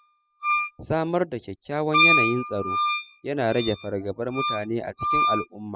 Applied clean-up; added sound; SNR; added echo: classical method spectral subtraction.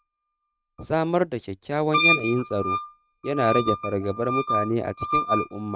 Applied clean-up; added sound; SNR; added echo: neural mask model RNNoise.